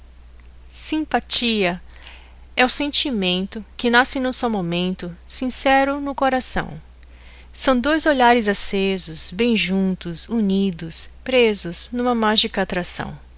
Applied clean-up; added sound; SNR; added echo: none; none; none; none.